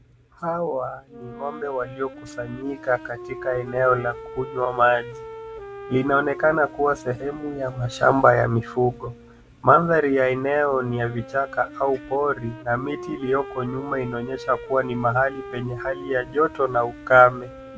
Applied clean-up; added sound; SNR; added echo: none; Wind instrument, woodwind instrument; 16 dB; none.